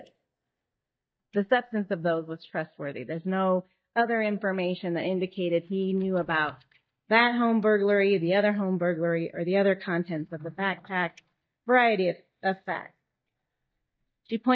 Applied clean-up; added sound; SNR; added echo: neural mask model DeepFilterNet 3.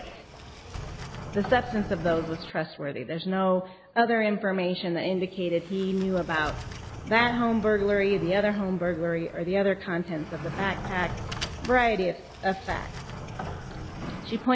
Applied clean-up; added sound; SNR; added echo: none; Sliding door; 11 dB; none.